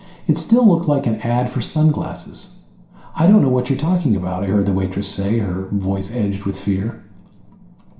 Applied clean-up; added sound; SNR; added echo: none; none; none; reverberation time 0.5 s.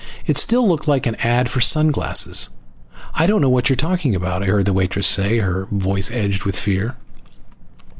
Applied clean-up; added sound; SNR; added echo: none; none; none; none.